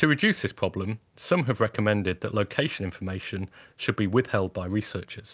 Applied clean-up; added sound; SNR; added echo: none; none; none; none.